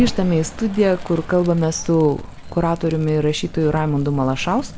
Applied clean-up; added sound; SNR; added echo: none; Fire; 19 dB; none.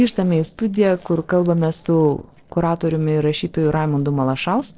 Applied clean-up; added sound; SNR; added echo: neural separator model SepFormer DNS4.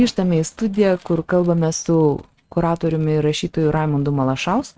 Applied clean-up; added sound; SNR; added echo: neural mask model RNNoise.